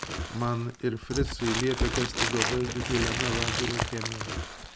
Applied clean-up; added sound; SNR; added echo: none; Crumpling, crinkling; 0 dB; none.